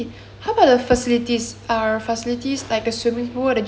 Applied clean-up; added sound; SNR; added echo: none; none; none; none.